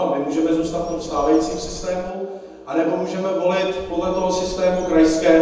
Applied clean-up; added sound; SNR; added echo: none; Bird; 18 dB; reverberation time 1.1 s.